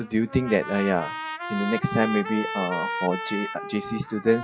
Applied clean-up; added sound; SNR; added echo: classical method WPE with log-MMSE.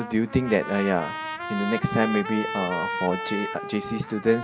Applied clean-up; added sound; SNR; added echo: none; Trumpet; 7 dB; reverberation time 1.2 s.